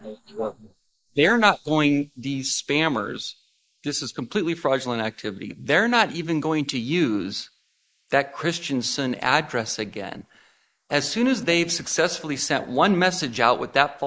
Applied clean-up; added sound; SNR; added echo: neural mask model Resemble Enhance denoiser.